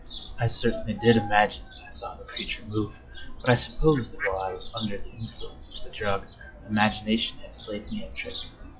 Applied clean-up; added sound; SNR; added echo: classical method WPE with log-MMSE.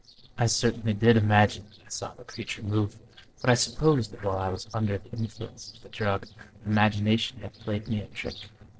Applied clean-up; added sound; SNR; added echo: neural separator model SepFormer DNS4.